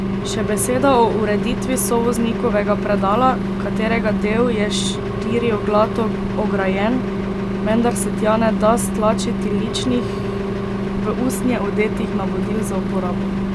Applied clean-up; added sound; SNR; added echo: none; Engine; 1 dB; none.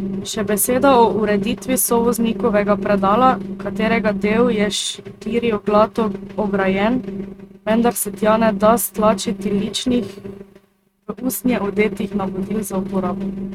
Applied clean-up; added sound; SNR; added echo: neural mask model RNNoise.